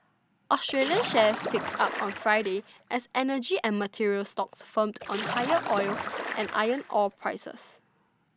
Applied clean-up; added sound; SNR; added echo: none; Splash, splatter; 6 dB; none.